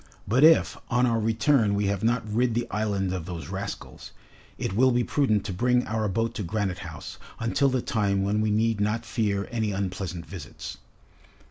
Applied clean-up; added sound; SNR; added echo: none; none; none; none.